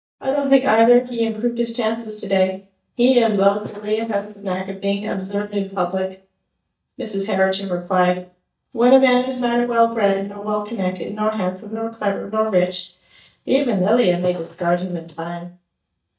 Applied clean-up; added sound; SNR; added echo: neural mask model DeepFilterNet 3.